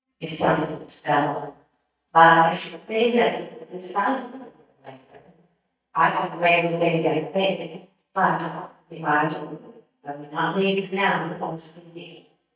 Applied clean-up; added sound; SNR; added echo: neural mask model DeepFilterNet 3.